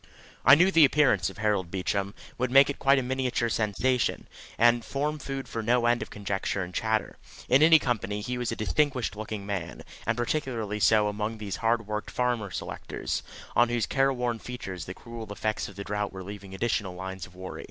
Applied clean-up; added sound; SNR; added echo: none; none; none; none.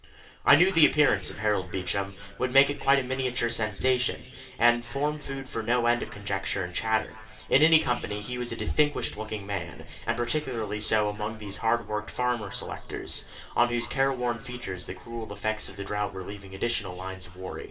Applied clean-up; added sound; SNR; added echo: none; none; none; reverberation time 2.7 s.